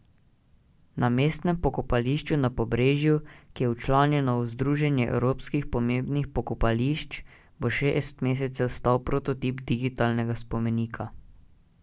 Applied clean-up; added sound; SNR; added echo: none; none; none; none.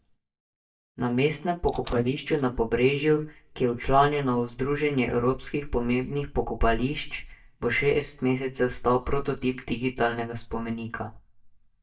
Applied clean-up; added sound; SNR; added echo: neural mask model DeepFilterNet 3.